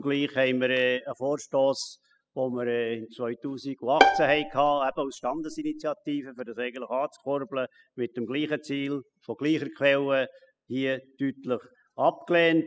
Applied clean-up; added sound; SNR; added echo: classical method spectral subtraction.